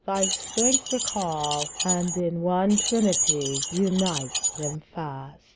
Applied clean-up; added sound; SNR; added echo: none; Keys jangling; 1 dB; none.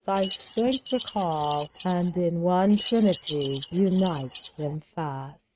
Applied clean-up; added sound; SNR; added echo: neural mask model RNNoise.